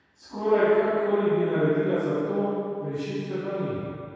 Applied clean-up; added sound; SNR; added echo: none; none; none; reverberation time 2.2 s.